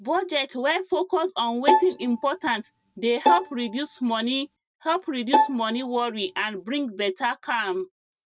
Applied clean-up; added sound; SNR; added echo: neural mask model RNNoise.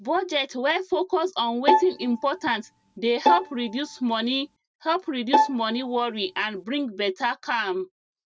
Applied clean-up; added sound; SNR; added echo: none; Bowed string instrument; 0 dB; none.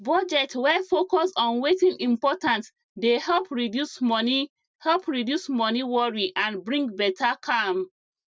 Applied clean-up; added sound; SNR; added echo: none; none; none; none.